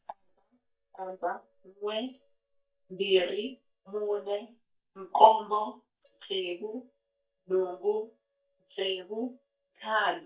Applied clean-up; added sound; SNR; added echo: neural mask model DeepFilterNet 3.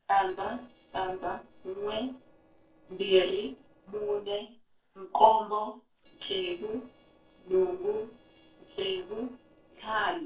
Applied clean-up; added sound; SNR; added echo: neural separator model SepFormer DNS4.